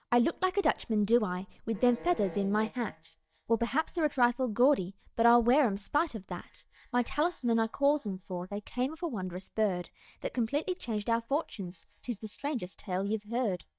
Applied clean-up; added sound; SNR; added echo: neural mask model DeepFilterNet 3.